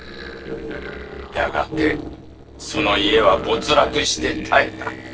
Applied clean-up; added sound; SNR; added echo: neural separator model SepFormer DNS4.